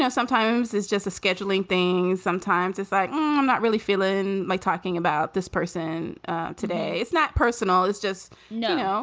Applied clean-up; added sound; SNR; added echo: none; none; none; none.